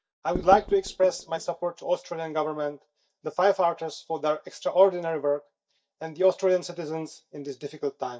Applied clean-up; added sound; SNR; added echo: neural mask model DeepFilterNet 3.